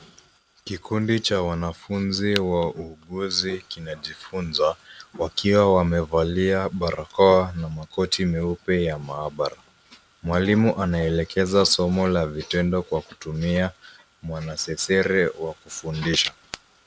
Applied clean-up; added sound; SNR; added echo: none; none; none; none.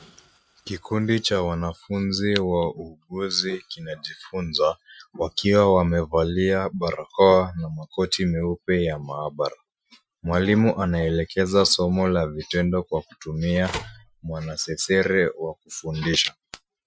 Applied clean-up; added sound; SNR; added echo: classical method Wiener filter.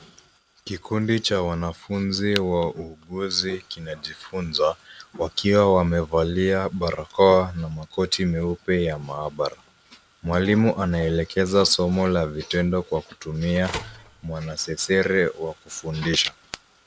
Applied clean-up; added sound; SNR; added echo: none; Telephone; 13 dB; none.